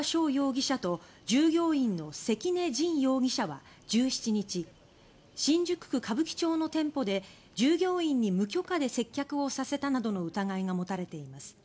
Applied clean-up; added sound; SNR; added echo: none; none; none; none.